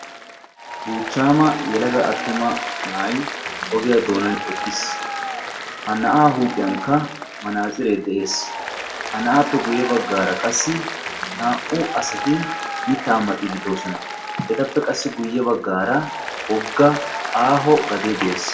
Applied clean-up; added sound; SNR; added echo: none; Applause; 7 dB; reverberation time 0.3 s.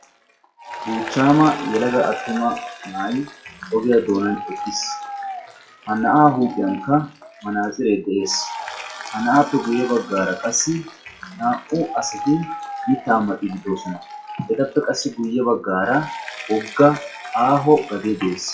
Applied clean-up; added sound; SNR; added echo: classical method WPE with log-MMSE.